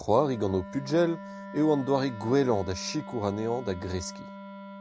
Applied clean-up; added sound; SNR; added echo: none; Wind instrument, woodwind instrument; 14 dB; none.